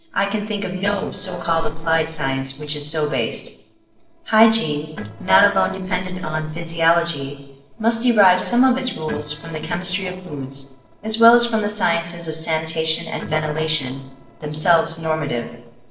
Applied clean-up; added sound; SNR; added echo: neural separator model SepFormer DNS4.